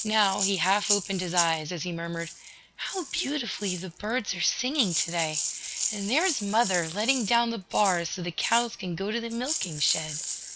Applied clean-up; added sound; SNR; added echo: none; Rattle (instrument); 6 dB; none.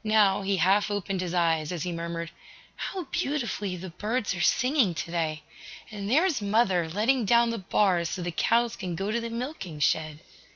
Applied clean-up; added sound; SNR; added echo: none; none; none; none.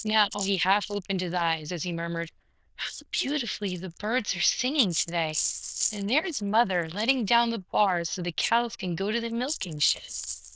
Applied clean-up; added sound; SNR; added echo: neural diffusion model UNIVERSE++.